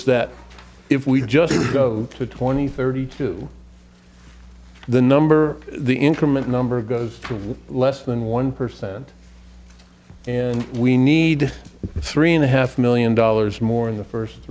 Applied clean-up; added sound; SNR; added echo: none; none; none; none.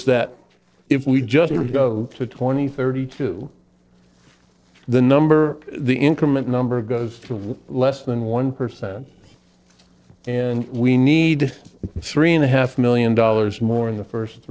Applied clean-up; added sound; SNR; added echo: neural separator model SepFormer DNS4.